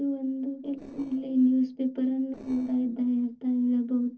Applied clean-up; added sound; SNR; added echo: neural separator model SepFormer DNS4.